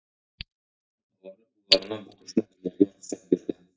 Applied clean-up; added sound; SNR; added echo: neural mask model DeepFilterNet 3.